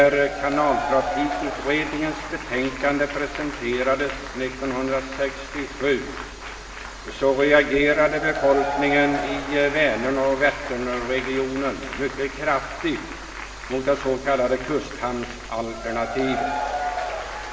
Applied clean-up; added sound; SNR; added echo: none; Applause / Crowd / Cheering; 8 dB; reverberation time 1.8 s.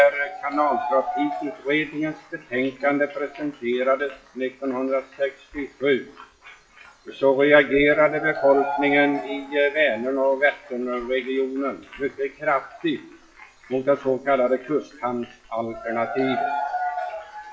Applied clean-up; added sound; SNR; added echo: classical method WPE with log-MMSE.